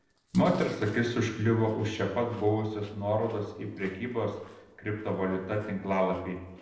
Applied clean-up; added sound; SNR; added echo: neural separator model SepFormer DNS4.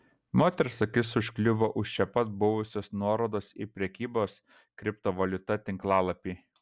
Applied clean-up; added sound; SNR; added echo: none; none; none; none.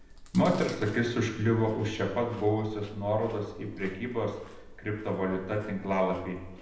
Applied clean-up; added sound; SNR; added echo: none; Chewing, mastication; 17 dB; reverberation time 0.8 s.